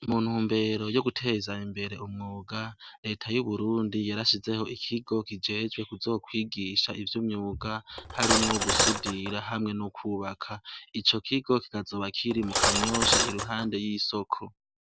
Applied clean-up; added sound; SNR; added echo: none; Cutlery, silverware; -3 dB; none.